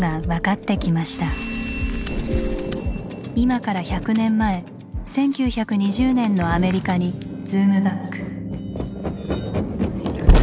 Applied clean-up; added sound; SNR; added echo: none; Zipper (clothing); 19 dB; none.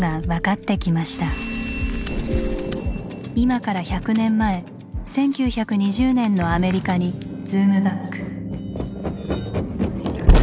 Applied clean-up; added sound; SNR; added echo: none; none; none; none.